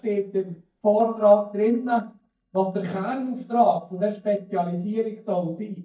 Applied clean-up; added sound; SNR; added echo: neural mask model DeepFilterNet 3.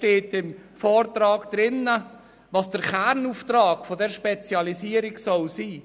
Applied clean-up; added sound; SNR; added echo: none; none; none; none.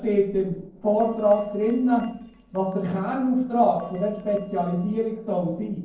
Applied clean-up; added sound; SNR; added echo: neural separator model SepFormer DNS4.